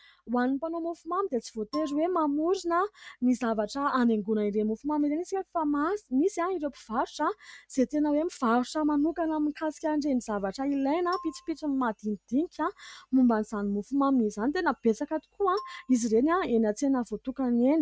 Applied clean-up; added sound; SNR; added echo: neural mask model RNNoise.